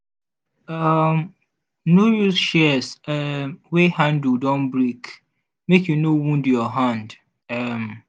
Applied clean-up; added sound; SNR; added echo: none; none; none; none.